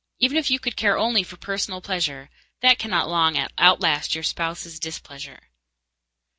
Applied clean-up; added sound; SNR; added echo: none; none; none; none.